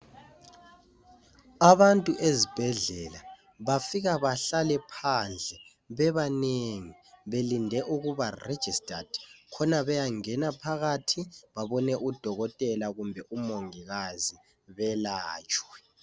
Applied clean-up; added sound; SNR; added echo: none; none; none; none.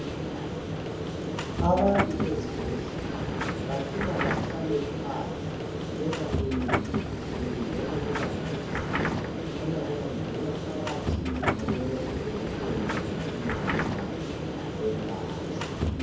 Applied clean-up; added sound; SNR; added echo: none; Subway, metro, underground; -4 dB; reverberation time 0.8 s.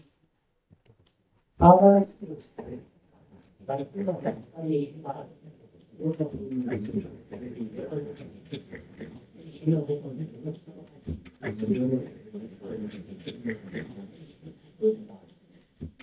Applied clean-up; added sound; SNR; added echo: neural mask model DeepFilterNet 3.